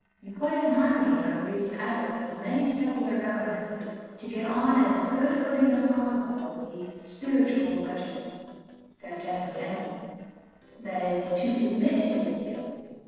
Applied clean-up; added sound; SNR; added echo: neural separator model SepFormer DNS4.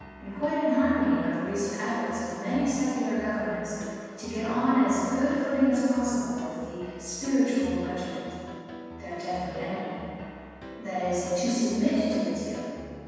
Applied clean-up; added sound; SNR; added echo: none; Piano; 14 dB; reverberation time 2.1 s.